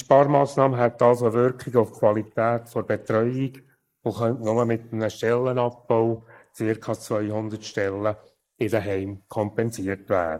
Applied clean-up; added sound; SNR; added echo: neural mask model Resemble Enhance denoiser.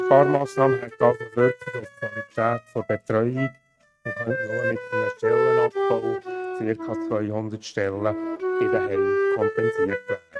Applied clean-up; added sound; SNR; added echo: neural mask model RNNoise.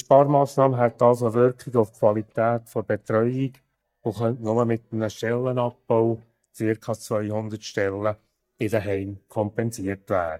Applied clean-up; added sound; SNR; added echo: neural mask model DeepFilterNet 3.